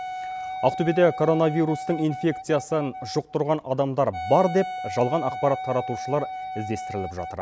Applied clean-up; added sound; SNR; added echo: none; Wind instrument, woodwind instrument; 9 dB; none.